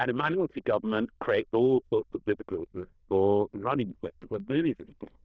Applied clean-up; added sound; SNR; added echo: neural diffusion model UNIVERSE++.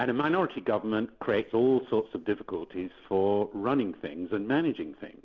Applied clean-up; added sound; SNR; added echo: none; none; none; none.